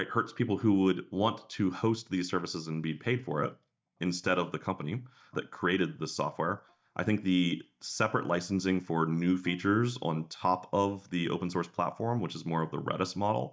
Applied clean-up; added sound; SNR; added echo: neural mask model DeepFilterNet 3.